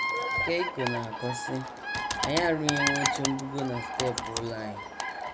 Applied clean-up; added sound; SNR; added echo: none; Typing + Bird vocalization, bird call, bird song; -1 dB; none.